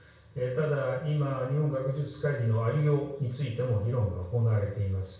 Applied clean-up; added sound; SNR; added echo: none; none; none; reverberation time 0.6 s.